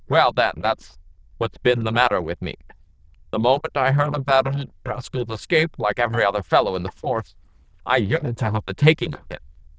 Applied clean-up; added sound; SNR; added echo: neural diffusion model UNIVERSE++.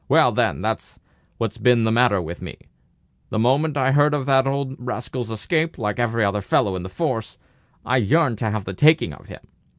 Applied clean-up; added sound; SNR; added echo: none; none; none; none.